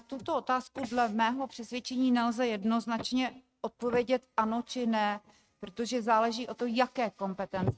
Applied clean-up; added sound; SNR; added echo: neural mask model RNNoise.